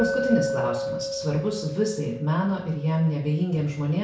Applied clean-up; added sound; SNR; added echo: none; Glass; 6 dB; reverberation time 0.6 s.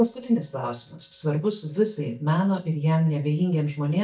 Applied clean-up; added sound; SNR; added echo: neural mask model DeepFilterNet 3.